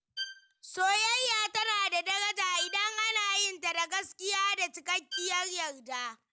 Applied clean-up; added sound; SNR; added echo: none; Bowed string instrument; 13 dB; none.